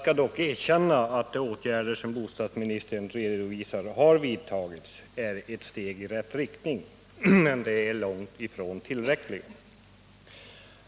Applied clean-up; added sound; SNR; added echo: none; none; none; none.